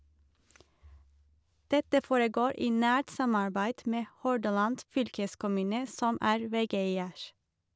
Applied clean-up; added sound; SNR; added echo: none; none; none; none.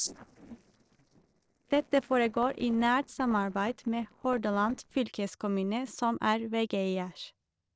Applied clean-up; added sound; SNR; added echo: neural separator model SepFormer DNS4.